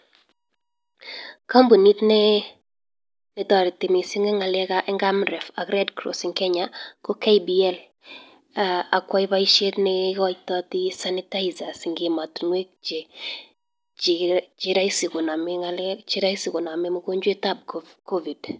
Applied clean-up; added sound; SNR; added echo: none; none; none; none.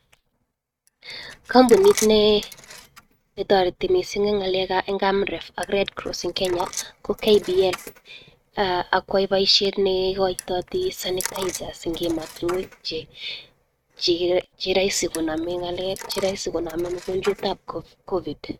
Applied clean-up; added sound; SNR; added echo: neural mask model RNNoise.